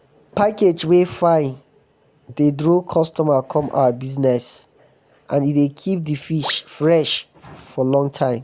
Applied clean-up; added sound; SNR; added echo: none; none; none; none.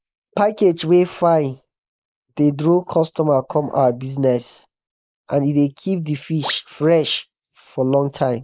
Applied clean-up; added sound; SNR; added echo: neural mask model Resemble Enhance denoiser.